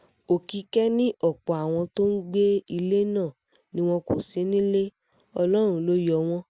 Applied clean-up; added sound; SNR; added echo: none; none; none; none.